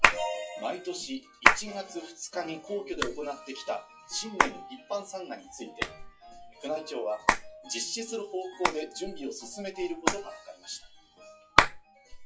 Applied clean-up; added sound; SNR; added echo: classical method WPE with log-MMSE.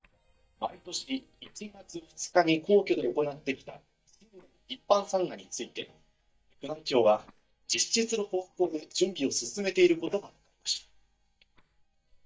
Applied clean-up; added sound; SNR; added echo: neural mask model DeepFilterNet 3.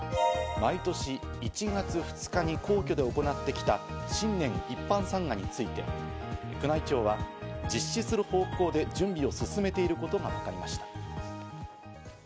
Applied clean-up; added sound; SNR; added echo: none; none; none; none.